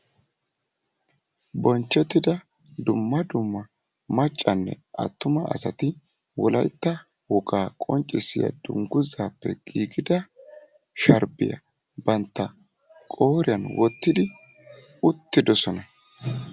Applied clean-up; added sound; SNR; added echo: none; none; none; none.